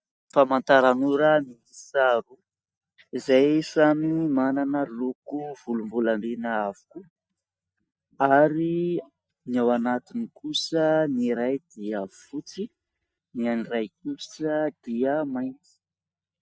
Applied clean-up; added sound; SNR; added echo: neural mask model DeepFilterNet 3.